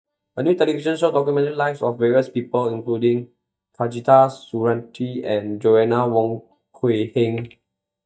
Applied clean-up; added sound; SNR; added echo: neural mask model DeepFilterNet 3.